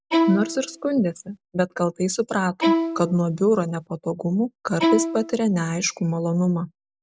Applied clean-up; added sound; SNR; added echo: none; Bowed string instrument; 2 dB; none.